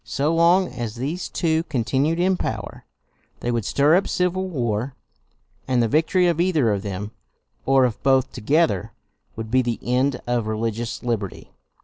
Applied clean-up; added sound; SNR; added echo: none; none; none; none.